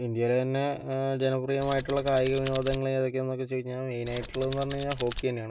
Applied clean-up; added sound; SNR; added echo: none; Tools; 4 dB; none.